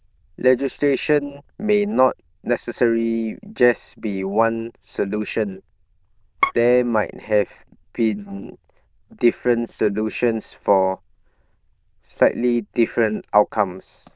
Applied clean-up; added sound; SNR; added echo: neural diffusion model UNIVERSE++.